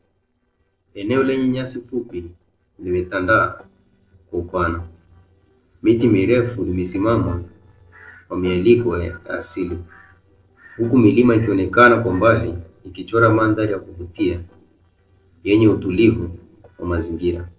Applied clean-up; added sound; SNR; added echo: neural separator model SepFormer DNS4.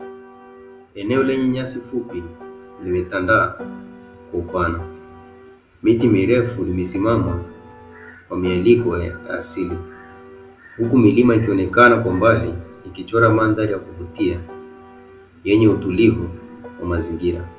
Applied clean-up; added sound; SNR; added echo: none; Piano; 18 dB; reverberation time 0.6 s.